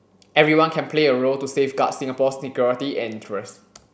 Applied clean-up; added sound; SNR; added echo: none; none; none; none.